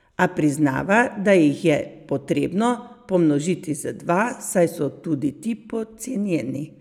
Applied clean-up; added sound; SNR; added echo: none; none; none; none.